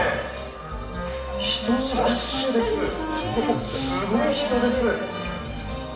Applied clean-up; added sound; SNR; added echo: none; Wind instrument, woodwind instrument; 9 dB; reverberation time 0.7 s.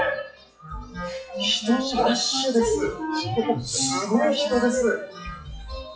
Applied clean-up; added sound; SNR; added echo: classical method WPE with log-MMSE.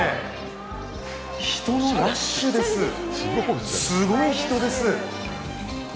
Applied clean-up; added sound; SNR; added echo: none; none; none; none.